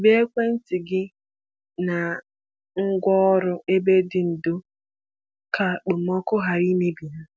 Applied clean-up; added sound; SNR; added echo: none; none; none; none.